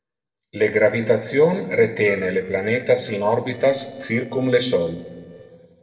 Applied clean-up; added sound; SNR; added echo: neural separator model SepFormer DNS4.